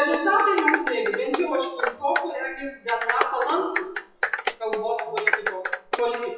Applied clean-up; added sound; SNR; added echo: classical method WPE with log-MMSE.